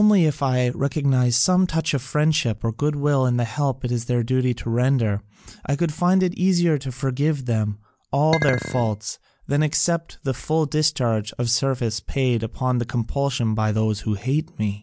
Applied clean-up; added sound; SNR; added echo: none; Chink, clink; 8 dB; none.